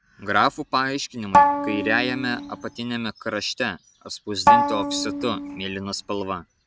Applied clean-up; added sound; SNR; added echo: none; Bowed string instrument; -5 dB; none.